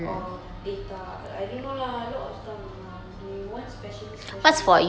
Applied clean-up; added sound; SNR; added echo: none; none; none; none.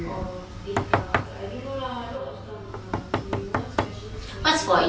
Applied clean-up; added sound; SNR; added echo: none; Knock; 2 dB; reverberation time 0.2 s.